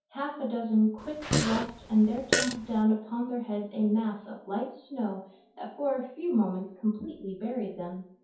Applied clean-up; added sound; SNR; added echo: none; Fart; 1 dB; reverberation time 0.6 s.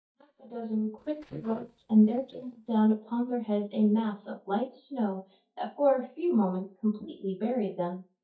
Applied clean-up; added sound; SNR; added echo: neural mask model DeepFilterNet 3.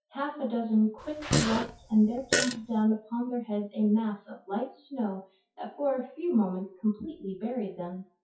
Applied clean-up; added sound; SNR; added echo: classical method WPE with log-MMSE.